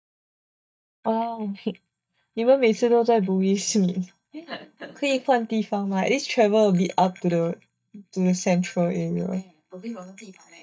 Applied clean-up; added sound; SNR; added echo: neural mask model DeepFilterNet 3.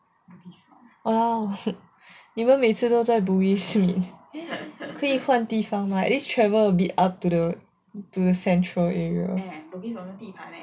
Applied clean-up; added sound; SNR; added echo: none; none; none; none.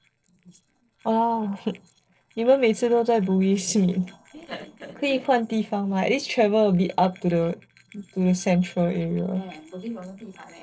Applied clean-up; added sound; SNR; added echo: neural separator model SepFormer DNS4.